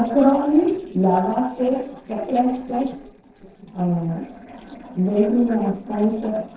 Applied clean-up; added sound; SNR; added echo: neural separator model SepFormer DNS4.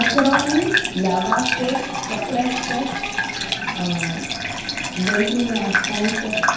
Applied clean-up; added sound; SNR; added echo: none; Bathtub (filling or washing) / Gurgling; 1 dB; reverberation time 0.8 s.